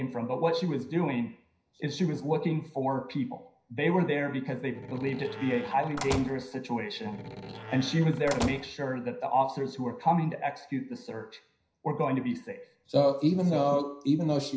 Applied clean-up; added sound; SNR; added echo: none; Slam; 9 dB; reverberation time 0.5 s.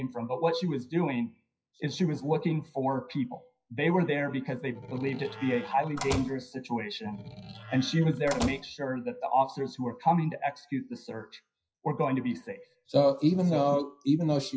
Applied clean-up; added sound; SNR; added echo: classical method WPE with log-MMSE.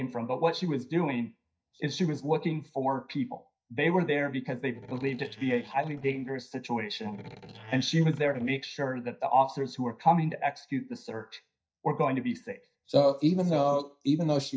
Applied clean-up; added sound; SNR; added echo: neural mask model DeepFilterNet 3.